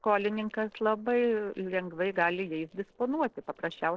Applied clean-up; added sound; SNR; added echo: neural separator model SepFormer DNS4.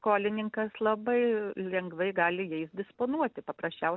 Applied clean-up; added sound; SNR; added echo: none; none; none; none.